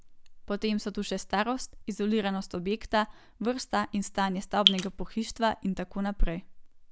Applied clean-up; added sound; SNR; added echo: none; Drip; -4 dB; none.